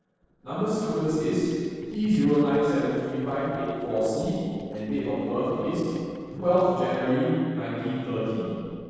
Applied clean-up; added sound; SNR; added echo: neural separator model SepFormer DNS4.